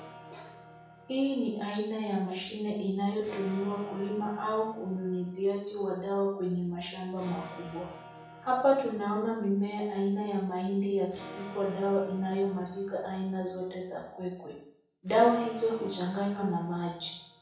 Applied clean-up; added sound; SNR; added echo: none; Electric guitar / Acoustic guitar; 18 dB; reverberation time 0.7 s.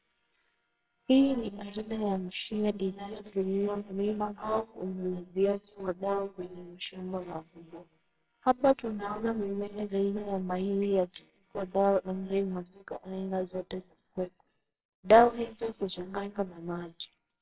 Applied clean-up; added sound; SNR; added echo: neural separator model SepFormer WHAMR!.